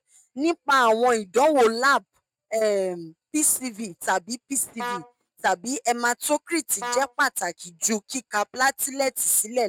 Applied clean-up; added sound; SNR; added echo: neural mask model RNNoise.